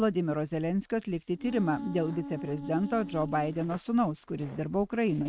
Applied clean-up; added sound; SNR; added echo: neural mask model RNNoise.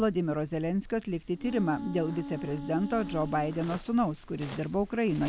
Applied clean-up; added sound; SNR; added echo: none; Waves, surf + Wind instrument, woodwind instrument; 12 dB; none.